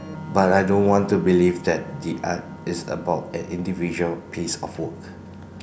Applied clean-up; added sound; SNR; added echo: none; Organ; 18 dB; none.